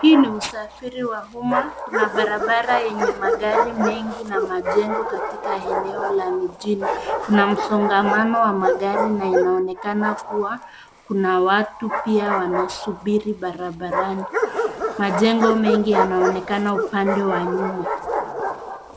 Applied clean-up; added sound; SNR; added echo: none; Bark; 4 dB; none.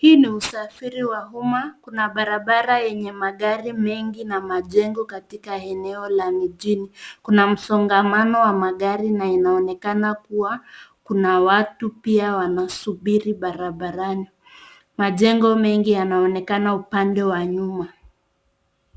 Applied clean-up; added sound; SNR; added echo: none; none; none; none.